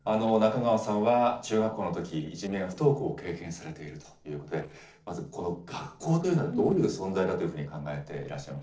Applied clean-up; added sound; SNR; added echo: neural separator model SepFormer DNS4.